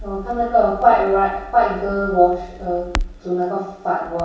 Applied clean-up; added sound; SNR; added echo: none; Crackle; 13 dB; reverberation time 0.7 s.